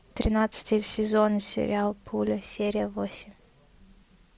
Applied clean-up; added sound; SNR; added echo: none; none; none; none.